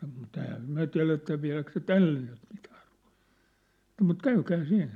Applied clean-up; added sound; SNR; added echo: none; none; none; none.